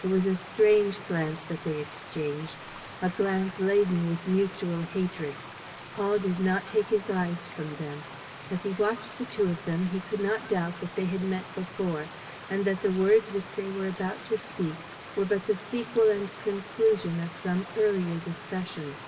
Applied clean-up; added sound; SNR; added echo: none; Stream; 14 dB; reverberation time 2.8 s.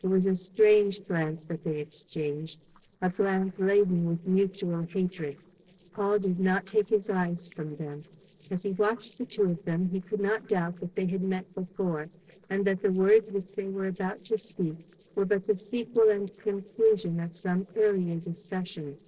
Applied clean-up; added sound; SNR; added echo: neural separator model SepFormer DNS4.